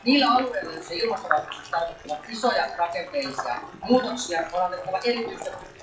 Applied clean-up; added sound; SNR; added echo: classical method WPE with log-MMSE.